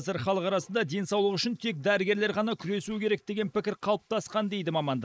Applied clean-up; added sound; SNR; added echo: neural mask model Resemble Enhance denoiser.